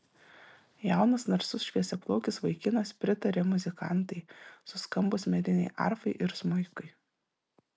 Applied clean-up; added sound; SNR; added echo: none; none; none; none.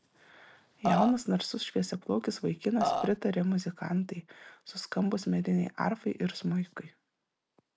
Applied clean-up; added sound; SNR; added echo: none; Burping, eructation; -2 dB; none.